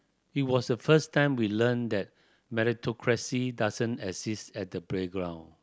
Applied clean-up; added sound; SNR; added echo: none; none; none; none.